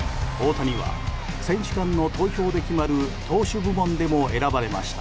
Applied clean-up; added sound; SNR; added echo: none; none; none; none.